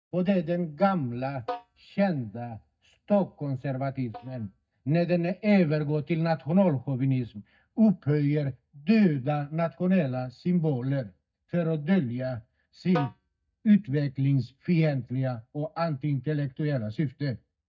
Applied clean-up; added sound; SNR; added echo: neural mask model DeepFilterNet 3.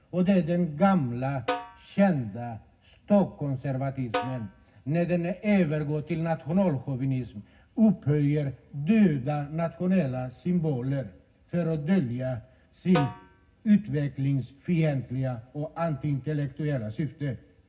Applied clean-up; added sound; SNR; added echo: none; Snare drum; 11 dB; reverberation time 0.4 s.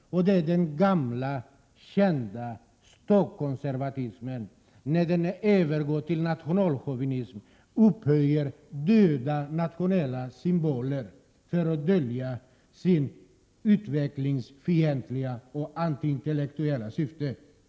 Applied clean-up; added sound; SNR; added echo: none; none; none; none.